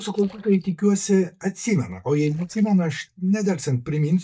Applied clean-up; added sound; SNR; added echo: neural mask model DeepFilterNet 3.